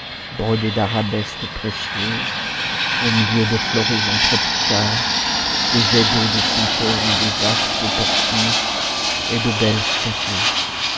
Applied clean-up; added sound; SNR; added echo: none; Fixed-wing aircraft, airplane; -3 dB; none.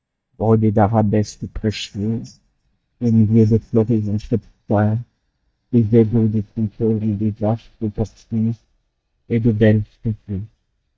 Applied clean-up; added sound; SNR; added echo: neural mask model DeepFilterNet 3.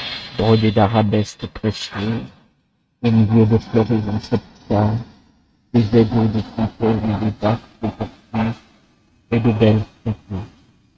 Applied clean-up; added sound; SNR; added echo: neural mask model RNNoise.